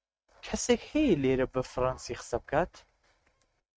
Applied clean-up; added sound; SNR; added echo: neural mask model RNNoise.